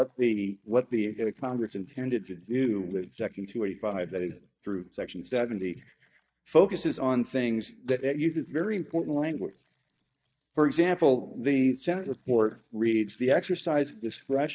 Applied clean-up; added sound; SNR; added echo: neural mask model DeepFilterNet 3.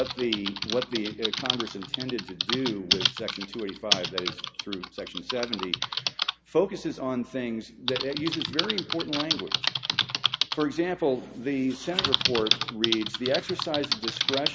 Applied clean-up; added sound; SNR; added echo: none; Typing; 0 dB; none.